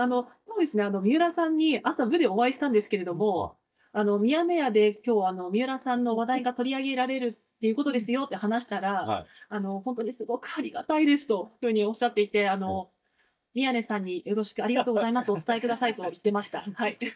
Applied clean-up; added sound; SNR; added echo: neural mask model DeepFilterNet 3.